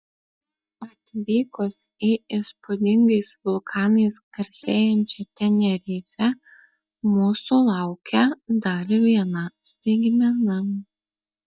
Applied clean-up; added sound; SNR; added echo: neural mask model DeepFilterNet 3.